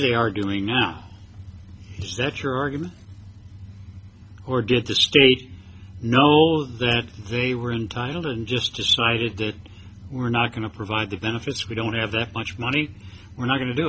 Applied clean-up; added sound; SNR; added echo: none; none; none; none.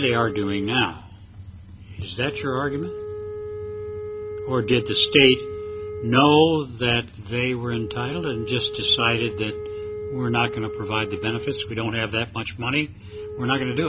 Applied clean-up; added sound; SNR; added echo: none; Wind instrument, woodwind instrument; 10 dB; none.